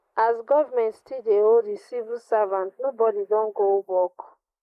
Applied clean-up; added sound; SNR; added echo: neural mask model Resemble Enhance denoiser.